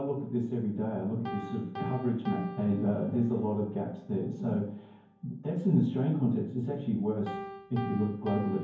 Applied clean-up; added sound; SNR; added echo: none; Piano; 14 dB; reverberation time 0.9 s.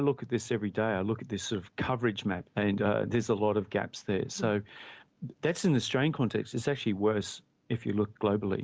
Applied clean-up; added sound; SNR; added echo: none; none; none; none.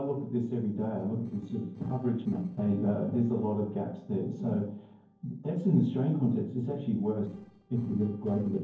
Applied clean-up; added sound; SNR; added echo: neural separator model SepFormer DNS4.